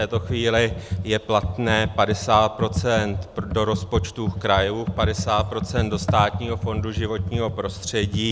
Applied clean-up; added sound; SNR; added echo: none; Computer keyboard; 4 dB; none.